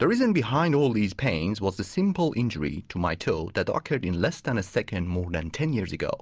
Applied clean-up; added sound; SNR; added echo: none; none; none; none.